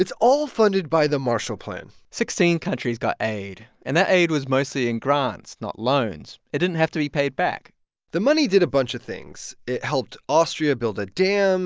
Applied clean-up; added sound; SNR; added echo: none; none; none; none.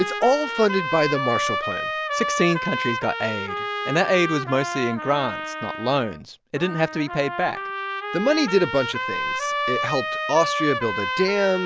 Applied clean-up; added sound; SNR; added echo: none; Trumpet; 4 dB; none.